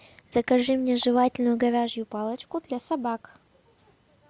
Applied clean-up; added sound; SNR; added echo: none; none; none; none.